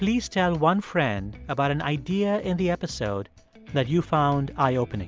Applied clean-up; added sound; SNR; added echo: none; none; none; none.